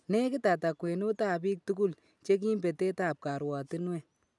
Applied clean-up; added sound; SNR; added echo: none; none; none; none.